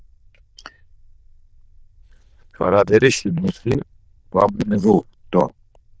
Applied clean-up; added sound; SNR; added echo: neural diffusion model UNIVERSE++.